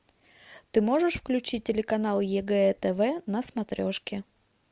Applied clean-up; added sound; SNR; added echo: none; none; none; none.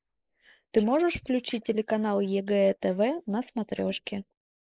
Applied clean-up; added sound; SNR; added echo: neural mask model Resemble Enhance denoiser.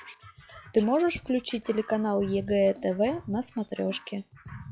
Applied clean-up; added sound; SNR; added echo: classical method log-MMSE.